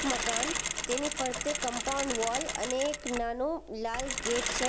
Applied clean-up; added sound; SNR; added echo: none; Mechanisms; 1 dB; none.